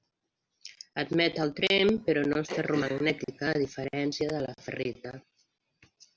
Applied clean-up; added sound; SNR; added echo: none; Cough; 13 dB; none.